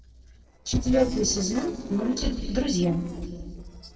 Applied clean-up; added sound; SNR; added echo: neural separator model SepFormer DNS4.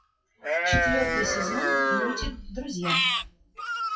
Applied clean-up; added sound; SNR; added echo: classical method WPE with log-MMSE.